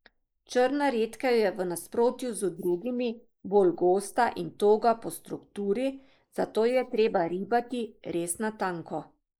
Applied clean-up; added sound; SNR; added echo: neural mask model Resemble Enhance denoiser.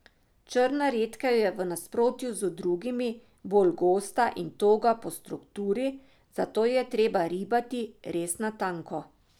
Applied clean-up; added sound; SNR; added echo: none; none; none; none.